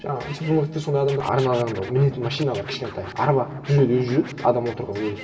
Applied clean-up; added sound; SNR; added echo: none; Scratching (performance technique); 18 dB; reverberation time 2.9 s.